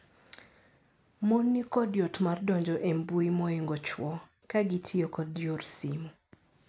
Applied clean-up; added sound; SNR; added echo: none; none; none; none.